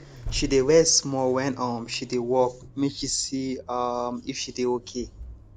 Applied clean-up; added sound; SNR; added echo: none; Accelerating, revving, vroom; 15 dB; none.